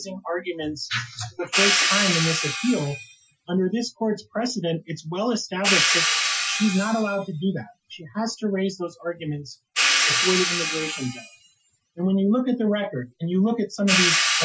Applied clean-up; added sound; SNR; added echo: classical method Wiener filter.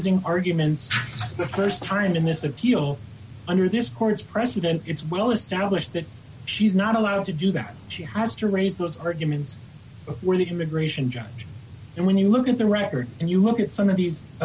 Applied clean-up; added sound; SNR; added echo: none; none; none; none.